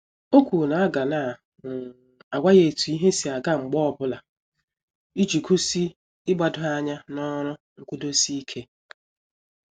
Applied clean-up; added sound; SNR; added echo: none; none; none; none.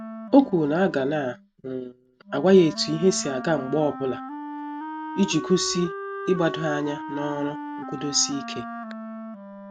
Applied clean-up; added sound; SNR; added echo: none; Wind instrument, woodwind instrument; 11 dB; none.